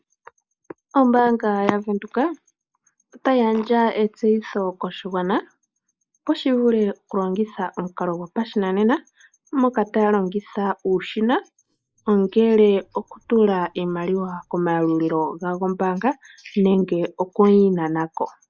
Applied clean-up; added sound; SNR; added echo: neural mask model Resemble Enhance denoiser.